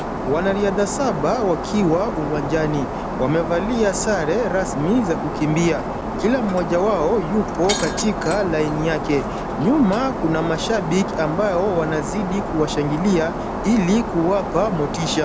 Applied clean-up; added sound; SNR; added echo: none; Shatter; 5 dB; none.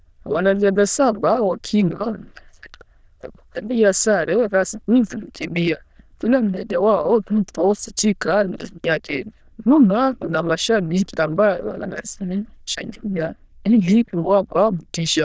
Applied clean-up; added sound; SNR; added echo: neural diffusion model UNIVERSE++.